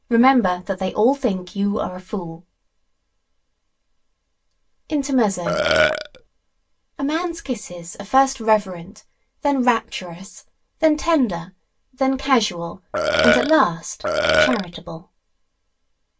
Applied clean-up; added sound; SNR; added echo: none; Burping, eructation; -3 dB; reverberation time 0.1 s.